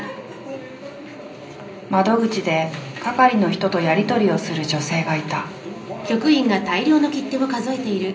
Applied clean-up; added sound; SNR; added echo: none; none; none; reverberation time 0.5 s.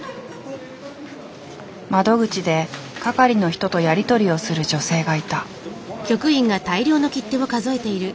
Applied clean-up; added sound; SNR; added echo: none; none; none; none.